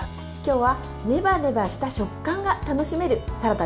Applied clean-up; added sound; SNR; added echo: none; none; none; none.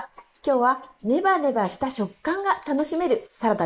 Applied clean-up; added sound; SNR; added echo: neural mask model Resemble Enhance denoiser.